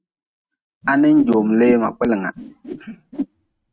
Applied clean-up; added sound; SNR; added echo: neural mask model RNNoise.